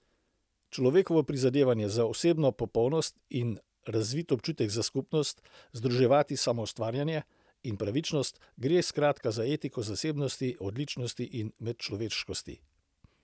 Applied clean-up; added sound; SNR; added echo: none; none; none; none.